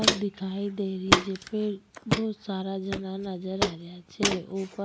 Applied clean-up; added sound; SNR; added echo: none; Walk, footsteps; -1 dB; none.